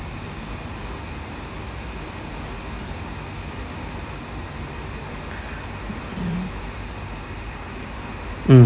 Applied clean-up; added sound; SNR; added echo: none; none; none; none.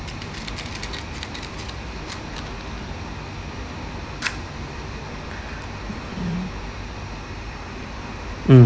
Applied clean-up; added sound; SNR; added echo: none; Fire; 17 dB; none.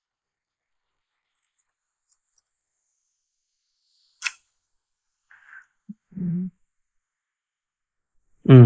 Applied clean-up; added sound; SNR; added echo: neural mask model Resemble Enhance denoiser.